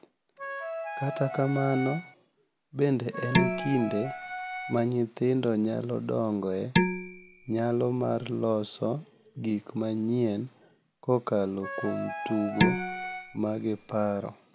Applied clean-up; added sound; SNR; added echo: none; Wind instrument, woodwind instrument + Dishes, pots, and pans; 2 dB; none.